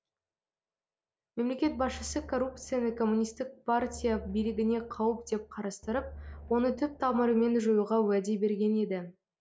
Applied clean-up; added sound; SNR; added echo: none; Drum; 18 dB; none.